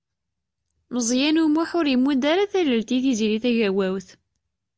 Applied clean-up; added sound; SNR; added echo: none; none; none; none.